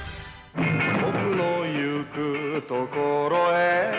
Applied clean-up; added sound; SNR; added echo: none; none; none; none.